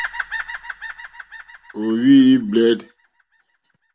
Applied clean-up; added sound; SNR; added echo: none; Bird vocalization, bird call, bird song; 15 dB; none.